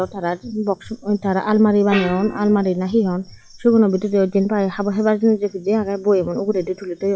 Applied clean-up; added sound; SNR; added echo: classical method log-MMSE.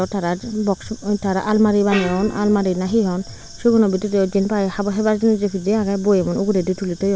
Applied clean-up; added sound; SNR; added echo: none; Gong; 16 dB; none.